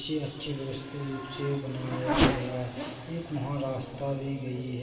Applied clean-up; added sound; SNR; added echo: none; Race car, auto racing / Accelerating, revving, vroom; 1 dB; reverberation time 2.4 s.